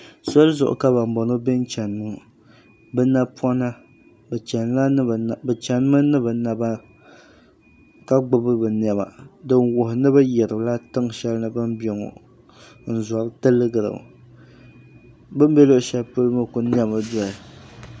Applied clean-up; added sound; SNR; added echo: none; none; none; none.